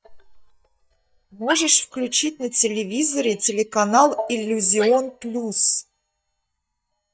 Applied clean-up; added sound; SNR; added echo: neural mask model DeepFilterNet 3.